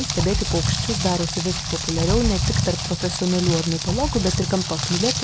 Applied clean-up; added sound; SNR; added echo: none; Rain; 0 dB; none.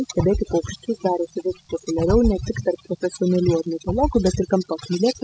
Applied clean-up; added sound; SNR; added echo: classical method spectral subtraction.